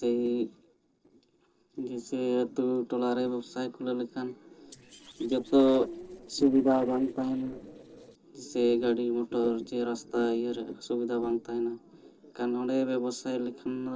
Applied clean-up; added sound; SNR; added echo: neural separator model SepFormer DNS4.